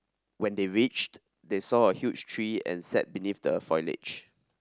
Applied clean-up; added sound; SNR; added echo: none; none; none; none.